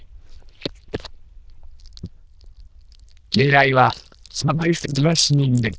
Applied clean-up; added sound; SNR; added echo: neural diffusion model UNIVERSE++.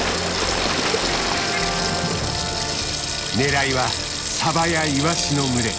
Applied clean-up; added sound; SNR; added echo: none; Sink (filling or washing); 4 dB; none.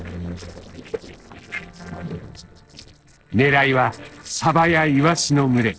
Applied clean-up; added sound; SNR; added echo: neural separator model SepFormer DNS4.